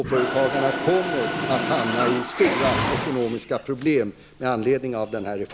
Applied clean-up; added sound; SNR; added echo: none; Mechanisms; 4 dB; none.